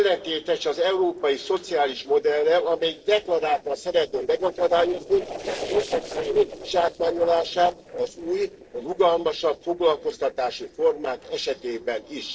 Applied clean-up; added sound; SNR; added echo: neural separator model SepFormer DNS4.